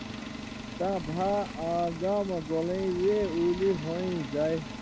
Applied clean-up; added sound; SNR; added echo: none; Engine; 10 dB; none.